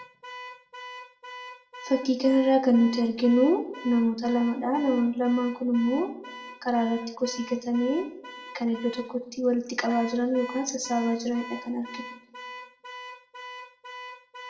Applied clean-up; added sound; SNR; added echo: none; Alarm / Car; 16 dB; reverberation time 0.6 s.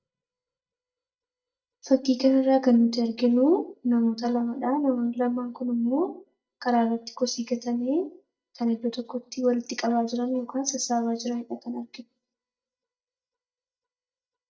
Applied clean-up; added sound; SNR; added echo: neural mask model DeepFilterNet 3.